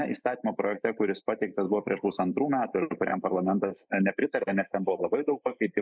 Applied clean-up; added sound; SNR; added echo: neural mask model Resemble Enhance denoiser.